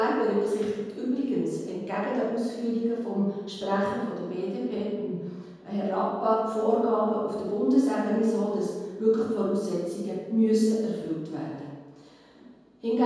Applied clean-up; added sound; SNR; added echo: none; none; none; reverberation time 1.2 s.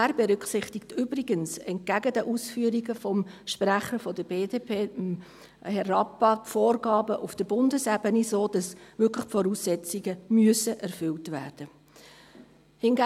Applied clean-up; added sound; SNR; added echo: none; none; none; none.